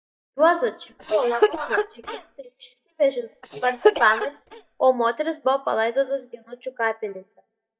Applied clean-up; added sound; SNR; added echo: neural mask model DeepFilterNet 3.